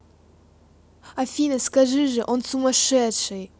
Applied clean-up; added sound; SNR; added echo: none; none; none; none.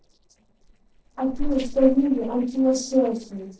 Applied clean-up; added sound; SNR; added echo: neural separator model SepFormer DNS4.